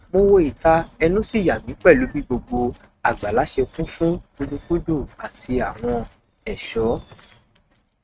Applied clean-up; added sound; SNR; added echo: neural mask model RNNoise.